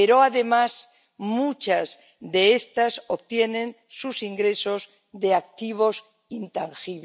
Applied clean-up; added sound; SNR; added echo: none; none; none; none.